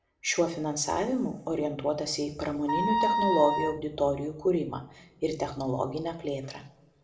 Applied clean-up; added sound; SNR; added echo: none; Wind instrument, woodwind instrument; -2 dB; reverberation time 0.6 s.